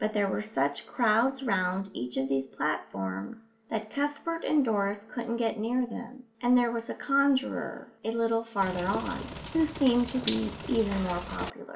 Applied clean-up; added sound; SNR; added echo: none; Bathtub (filling or washing); 2 dB; none.